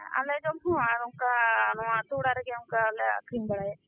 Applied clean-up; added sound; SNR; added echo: classical method spectral subtraction.